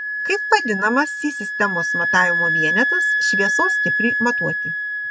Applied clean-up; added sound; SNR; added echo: none; Wind instrument, woodwind instrument; -2 dB; none.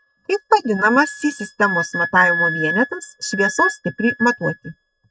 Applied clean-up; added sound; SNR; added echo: neural mask model RNNoise.